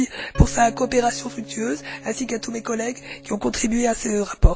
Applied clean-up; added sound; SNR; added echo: none; Organ; 18 dB; none.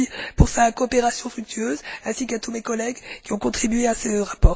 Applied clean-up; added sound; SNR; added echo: none; none; none; none.